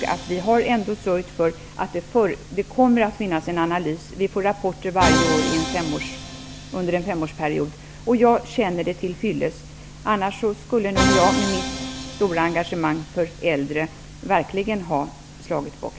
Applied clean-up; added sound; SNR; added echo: none; Musical instrument; 7 dB; none.